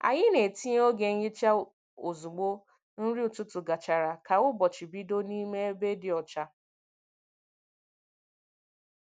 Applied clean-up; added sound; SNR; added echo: none; none; none; none.